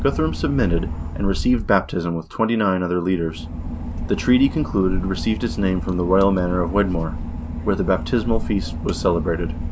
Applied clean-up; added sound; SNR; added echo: none; Engine / Boat, Water vehicle; 5 dB; none.